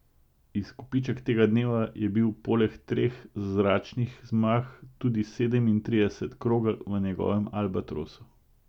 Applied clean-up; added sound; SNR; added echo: none; none; none; none.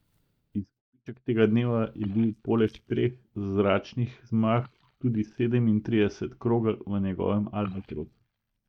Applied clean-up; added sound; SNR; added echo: neural mask model DeepFilterNet 3.